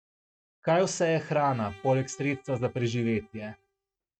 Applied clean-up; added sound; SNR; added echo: neural mask model RNNoise.